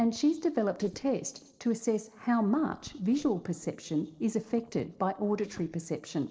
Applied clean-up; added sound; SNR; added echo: neural separator model SepFormer DNS4.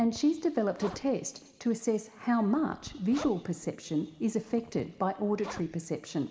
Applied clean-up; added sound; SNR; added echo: none; Zipper (clothing); 19 dB; reverberation time 1.3 s.